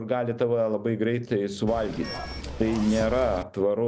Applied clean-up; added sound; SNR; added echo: none; Zipper (clothing) / Telephone; 9 dB; none.